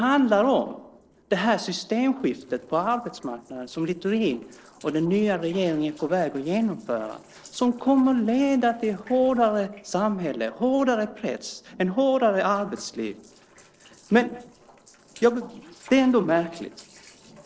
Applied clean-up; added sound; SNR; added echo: neural separator model SepFormer DNS4.